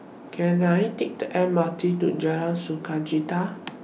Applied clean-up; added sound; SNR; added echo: none; none; none; none.